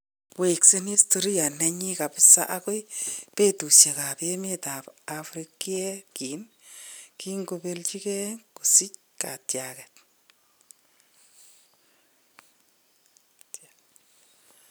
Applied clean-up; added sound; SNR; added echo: none; none; none; none.